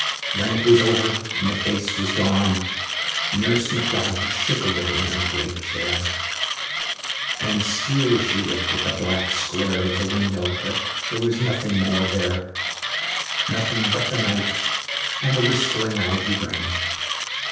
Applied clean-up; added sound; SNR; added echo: none; Mechanisms; 1 dB; reverberation time 0.9 s.